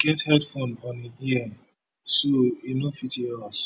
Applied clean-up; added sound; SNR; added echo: none; none; none; none.